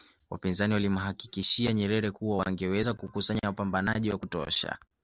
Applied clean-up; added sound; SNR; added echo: none; none; none; none.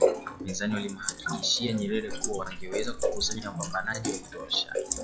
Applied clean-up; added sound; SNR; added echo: classical method log-MMSE.